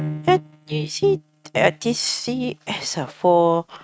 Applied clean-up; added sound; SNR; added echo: neural mask model RNNoise.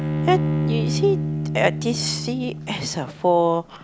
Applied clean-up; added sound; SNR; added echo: none; Bowed string instrument; 2 dB; none.